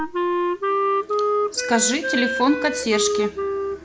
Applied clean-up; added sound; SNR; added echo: none; Wind instrument, woodwind instrument; -1 dB; none.